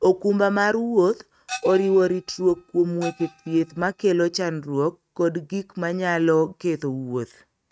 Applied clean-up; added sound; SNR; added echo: neural mask model RNNoise.